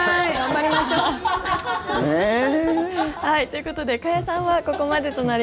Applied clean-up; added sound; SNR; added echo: none; none; none; none.